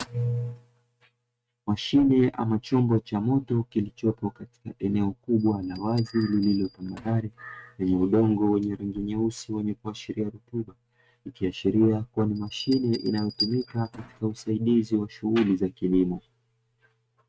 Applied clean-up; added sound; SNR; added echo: neural mask model RNNoise.